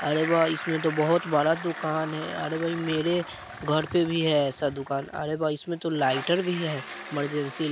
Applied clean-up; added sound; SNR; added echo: none; Bicycle; 12 dB; none.